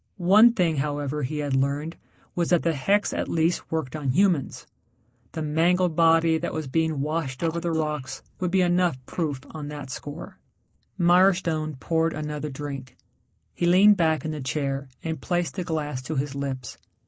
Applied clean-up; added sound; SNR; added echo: neural mask model Resemble Enhance denoiser.